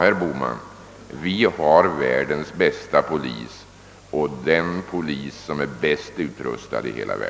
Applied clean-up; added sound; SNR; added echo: none; none; none; none.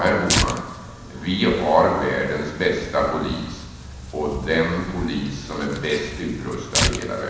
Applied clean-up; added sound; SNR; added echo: none; Tearing; 6 dB; reverberation time 1.1 s.